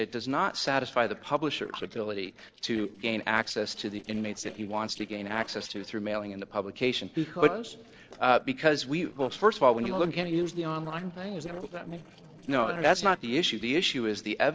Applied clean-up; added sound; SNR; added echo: neural separator model SepFormer DNS4.